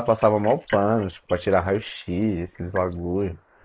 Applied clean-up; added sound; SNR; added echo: neural mask model Resemble Enhance denoiser.